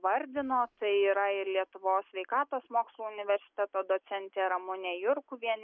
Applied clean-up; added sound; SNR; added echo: none; none; none; none.